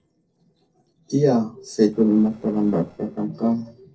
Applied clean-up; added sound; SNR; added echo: neural separator model SepFormer DNS4.